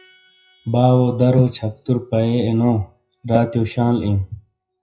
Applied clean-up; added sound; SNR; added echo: classical method WPE with log-MMSE.